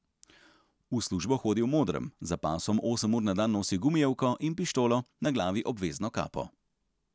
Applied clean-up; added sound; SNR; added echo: none; none; none; none.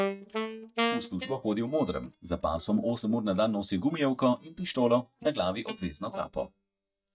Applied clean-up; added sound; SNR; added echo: neural mask model DeepFilterNet 3.